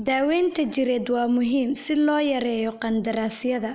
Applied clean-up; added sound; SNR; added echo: none; none; none; none.